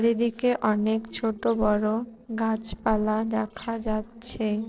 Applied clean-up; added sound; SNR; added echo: neural separator model SepFormer DNS4.